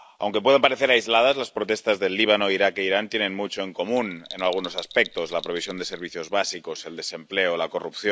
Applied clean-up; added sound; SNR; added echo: none; Bell; 18 dB; none.